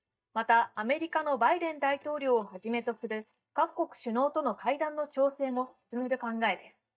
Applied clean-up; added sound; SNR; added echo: neural mask model DeepFilterNet 3.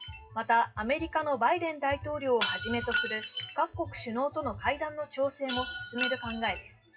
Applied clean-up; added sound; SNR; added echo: classical method WPE with log-MMSE.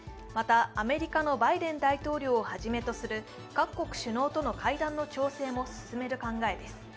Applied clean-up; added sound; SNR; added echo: none; none; none; none.